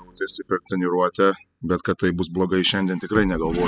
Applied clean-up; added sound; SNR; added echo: classical method spectral subtraction.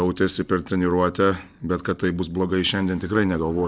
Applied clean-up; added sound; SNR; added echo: neural separator model SepFormer DNS4.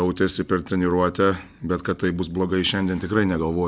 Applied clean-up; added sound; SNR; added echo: none; none; none; none.